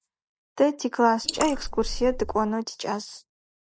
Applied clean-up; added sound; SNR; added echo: neural mask model Resemble Enhance denoiser.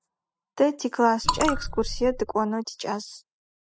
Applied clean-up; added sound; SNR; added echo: classical method spectral subtraction.